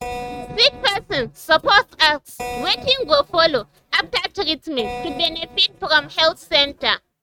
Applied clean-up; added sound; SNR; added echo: neural mask model RNNoise.